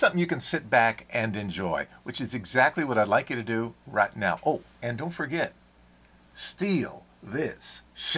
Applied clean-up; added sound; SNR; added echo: none; none; none; none.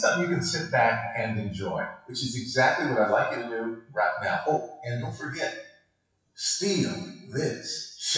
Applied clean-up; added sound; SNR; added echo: classical method WPE with log-MMSE.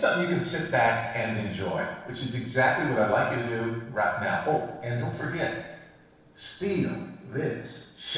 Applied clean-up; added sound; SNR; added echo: neural separator model SepFormer DNS4.